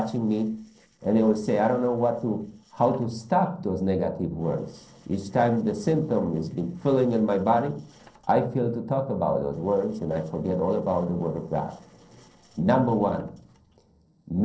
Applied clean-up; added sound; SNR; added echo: neural separator model SepFormer DNS4.